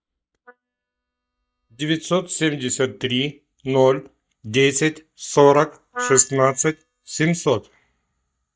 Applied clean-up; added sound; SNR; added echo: neural mask model DeepFilterNet 3.